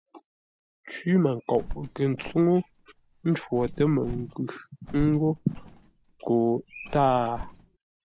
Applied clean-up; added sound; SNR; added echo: none; Bird; 13 dB; none.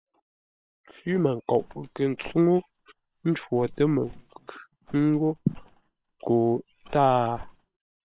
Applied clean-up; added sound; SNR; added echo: neural separator model SepFormer WHAM!.